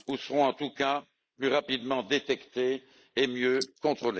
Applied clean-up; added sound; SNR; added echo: neural mask model Resemble Enhance denoiser.